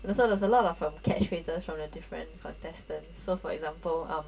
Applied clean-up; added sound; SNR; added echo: none; Engine; 18 dB; reverberation time 0.1 s.